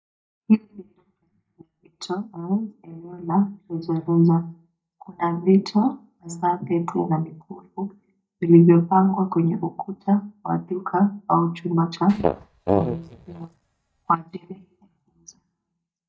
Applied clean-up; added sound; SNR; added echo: neural mask model DeepFilterNet 3.